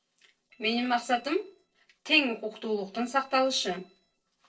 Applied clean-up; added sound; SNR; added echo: neural separator model SepFormer DNS4.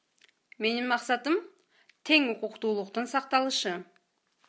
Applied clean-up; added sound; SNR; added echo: none; none; none; none.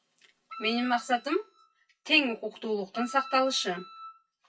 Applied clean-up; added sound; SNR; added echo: classical method WPE with log-MMSE.